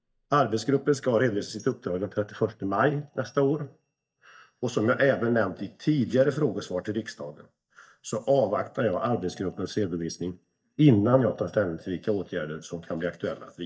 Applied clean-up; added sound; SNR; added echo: neural mask model DeepFilterNet 3.